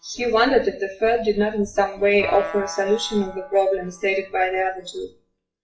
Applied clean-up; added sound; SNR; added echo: classical method WPE with log-MMSE.